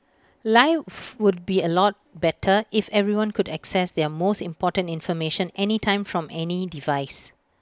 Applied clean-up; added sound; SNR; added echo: none; none; none; none.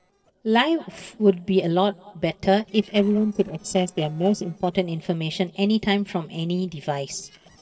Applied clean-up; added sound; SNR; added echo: neural separator model SepFormer DNS4.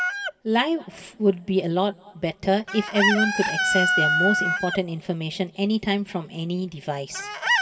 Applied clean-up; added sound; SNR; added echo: none; Chicken, rooster; 2 dB; reverberation time 2.3 s.